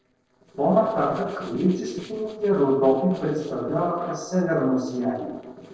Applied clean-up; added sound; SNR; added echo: neural separator model SepFormer DNS4.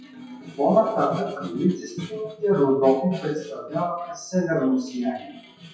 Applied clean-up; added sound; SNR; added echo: classical method WPE with log-MMSE.